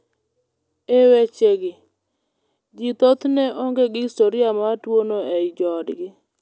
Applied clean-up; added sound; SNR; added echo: none; none; none; none.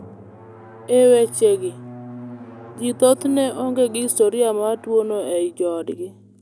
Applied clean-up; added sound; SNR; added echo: none; Drum; 19 dB; none.